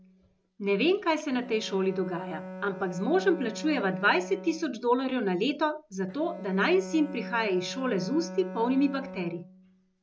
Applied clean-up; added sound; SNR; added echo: none; Bowed string instrument; 13 dB; none.